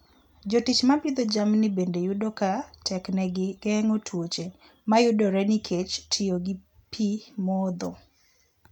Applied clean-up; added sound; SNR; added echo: none; none; none; none.